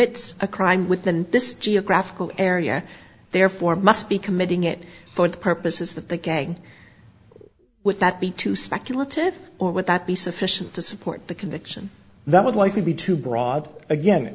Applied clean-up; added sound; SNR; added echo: none; none; none; none.